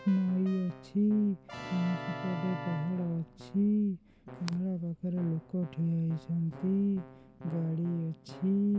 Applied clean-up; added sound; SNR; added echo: none; Keyboard (musical); 14 dB; none.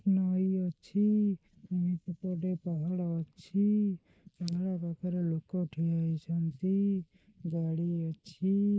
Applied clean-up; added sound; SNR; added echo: neural mask model Resemble Enhance denoiser.